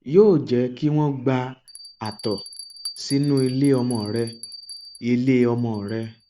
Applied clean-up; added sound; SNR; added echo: none; Bell; 19 dB; none.